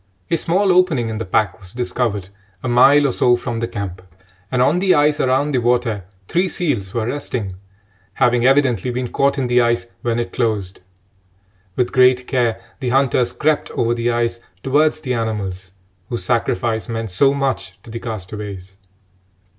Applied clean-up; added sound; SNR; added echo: none; none; none; none.